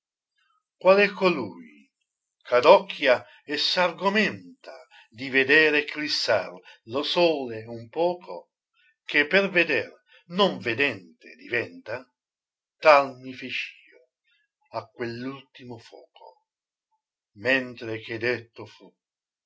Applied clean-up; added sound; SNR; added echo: none; none; none; none.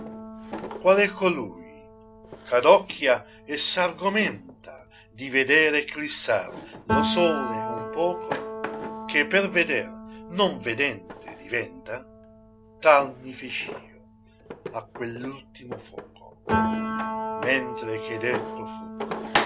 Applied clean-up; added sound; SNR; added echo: none; Piano + Drawer open or close; 7 dB; none.